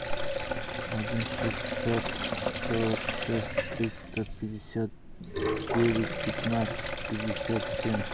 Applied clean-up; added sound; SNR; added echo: none; Sink (filling or washing); 1 dB; none.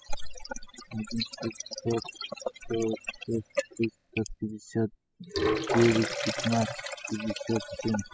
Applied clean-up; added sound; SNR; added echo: classical method spectral subtraction.